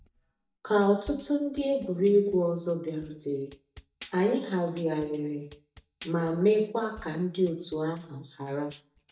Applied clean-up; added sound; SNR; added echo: neural mask model DeepFilterNet 3.